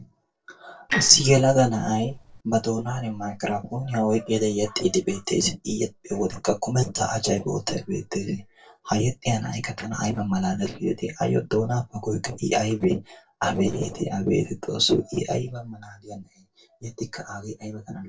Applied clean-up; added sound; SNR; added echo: neural separator model SepFormer DNS4.